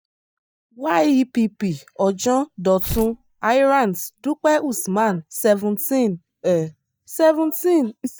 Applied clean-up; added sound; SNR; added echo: neural mask model DeepFilterNet 3.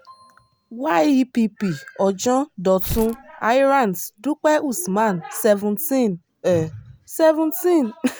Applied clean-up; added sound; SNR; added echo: none; Tearing; 14 dB; none.